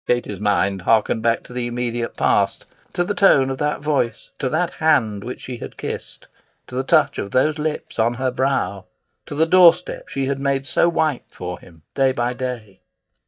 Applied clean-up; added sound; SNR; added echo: neural mask model DeepFilterNet 3.